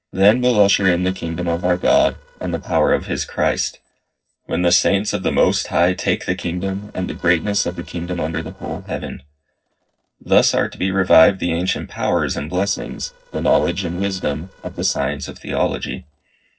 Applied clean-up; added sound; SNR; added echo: neural separator model SepFormer DNS4.